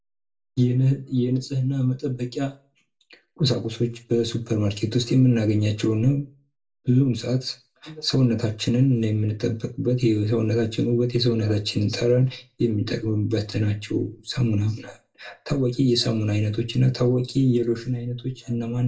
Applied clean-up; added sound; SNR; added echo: none; none; none; reverberation time 0.2 s.